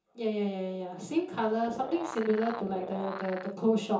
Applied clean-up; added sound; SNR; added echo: none; Animal; 10 dB; reverberation time 0.6 s.